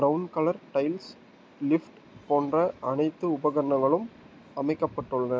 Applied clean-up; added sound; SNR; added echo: none; none; none; none.